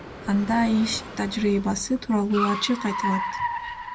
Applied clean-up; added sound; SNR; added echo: none; Car; 7 dB; none.